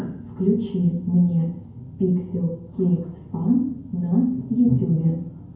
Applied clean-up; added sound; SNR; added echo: none; none; none; reverberation time 0.9 s.